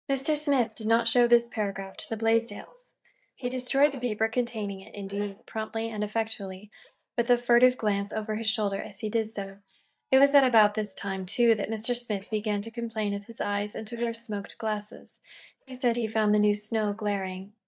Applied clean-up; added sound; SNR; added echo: neural mask model DeepFilterNet 3.